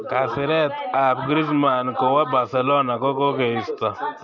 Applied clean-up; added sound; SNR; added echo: none; none; none; none.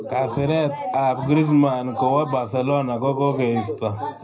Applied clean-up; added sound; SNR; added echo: none; none; none; reverberation time 0.4 s.